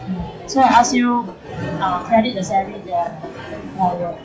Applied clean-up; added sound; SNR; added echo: classical method WPE with log-MMSE.